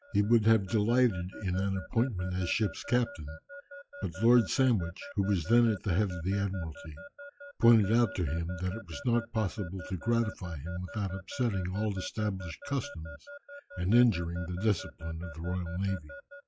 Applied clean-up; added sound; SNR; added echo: classical method log-MMSE.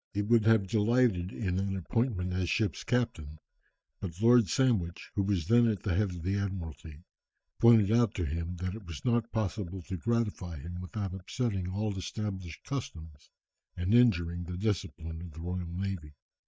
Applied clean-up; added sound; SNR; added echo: neural mask model DeepFilterNet 3.